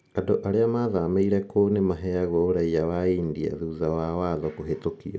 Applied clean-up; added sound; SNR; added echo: none; none; none; none.